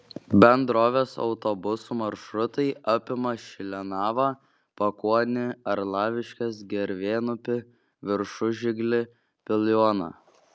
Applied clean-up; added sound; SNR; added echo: none; none; none; none.